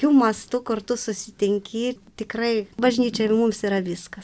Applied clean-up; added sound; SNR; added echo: none; none; none; none.